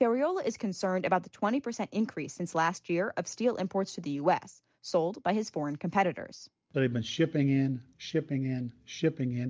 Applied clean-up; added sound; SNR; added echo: none; none; none; none.